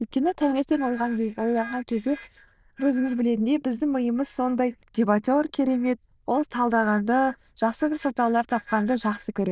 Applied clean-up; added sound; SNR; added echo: neural diffusion model UNIVERSE++.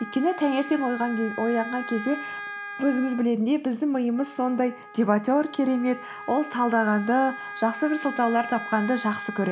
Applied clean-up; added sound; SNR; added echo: none; Wind instrument, woodwind instrument; 13 dB; none.